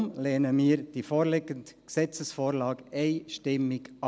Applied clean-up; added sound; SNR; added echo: none; none; none; none.